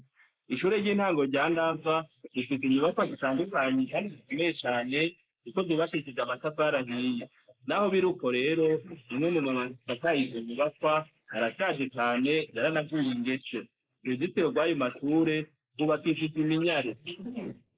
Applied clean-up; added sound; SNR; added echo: neural mask model Resemble Enhance denoiser.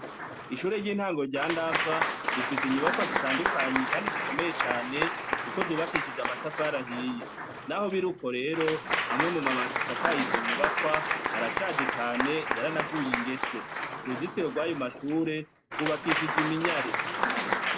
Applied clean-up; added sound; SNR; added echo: none; Applause / Crowd; -1 dB; none.